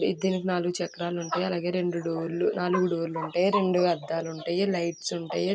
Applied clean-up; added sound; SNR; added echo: none; none; none; none.